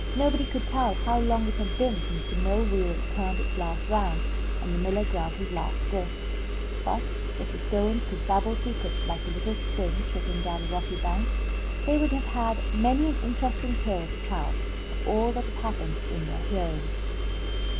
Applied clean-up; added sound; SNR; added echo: none; Engine; -3 dB; none.